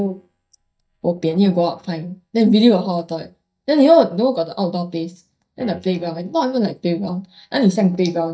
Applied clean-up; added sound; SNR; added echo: neural mask model DeepFilterNet 3.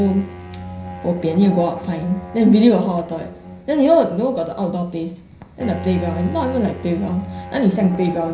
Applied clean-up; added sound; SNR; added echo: none; Bowed string instrument; 13 dB; reverberation time 0.5 s.